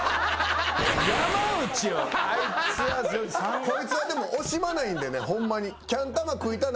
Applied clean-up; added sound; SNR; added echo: none; Motor vehicle (road); 19 dB; none.